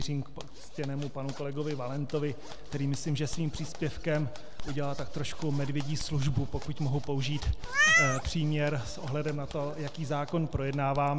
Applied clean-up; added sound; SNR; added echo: none; Meow + Zipper (clothing); 1 dB; none.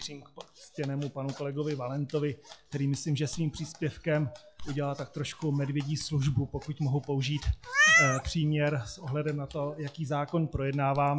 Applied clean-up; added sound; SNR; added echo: classical method log-MMSE.